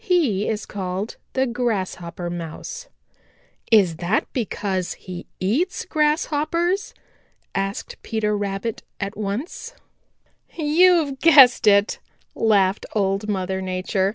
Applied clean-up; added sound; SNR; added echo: none; none; none; none.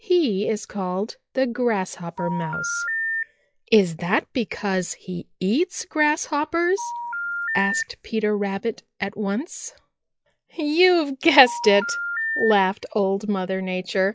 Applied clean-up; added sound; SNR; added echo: classical method log-MMSE.